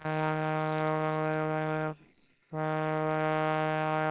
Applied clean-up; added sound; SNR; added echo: neural separator model SepFormer WHAMR!.